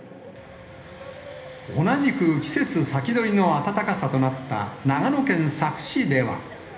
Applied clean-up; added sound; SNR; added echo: none; none; none; reverberation time 1.1 s.